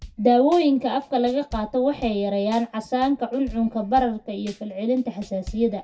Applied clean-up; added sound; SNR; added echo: none; Drum / Drum kit; 20 dB; reverberation time 0.2 s.